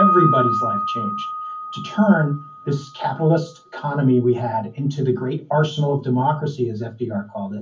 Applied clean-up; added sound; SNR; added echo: none; Piano; 6 dB; reverberation time 0.3 s.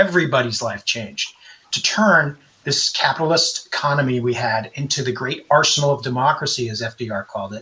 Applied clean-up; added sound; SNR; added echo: none; none; none; none.